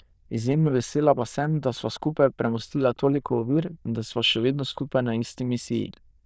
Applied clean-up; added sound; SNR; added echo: neural diffusion model UNIVERSE++.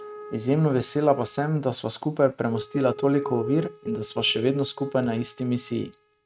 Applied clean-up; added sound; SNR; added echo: neural mask model RNNoise.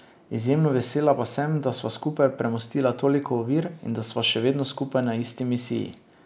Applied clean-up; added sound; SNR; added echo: none; none; none; none.